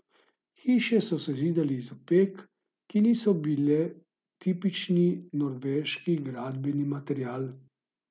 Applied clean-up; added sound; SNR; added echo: none; none; none; none.